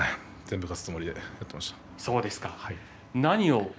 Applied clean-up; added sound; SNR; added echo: none; none; none; none.